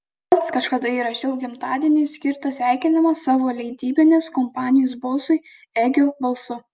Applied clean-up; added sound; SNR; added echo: none; none; none; none.